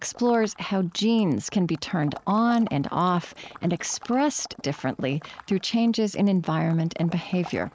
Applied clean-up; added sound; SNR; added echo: neural mask model RNNoise.